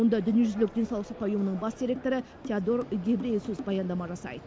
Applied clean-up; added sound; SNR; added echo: none; Drum; 15 dB; none.